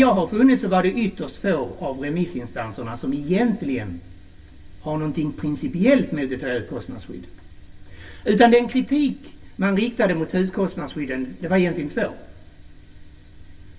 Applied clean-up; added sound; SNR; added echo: none; none; none; reverberation time 0.1 s.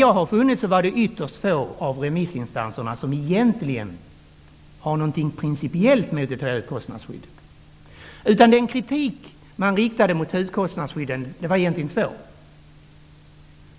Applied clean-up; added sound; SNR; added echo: none; none; none; none.